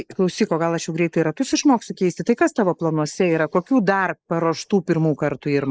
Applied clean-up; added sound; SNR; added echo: neural mask model Resemble Enhance denoiser.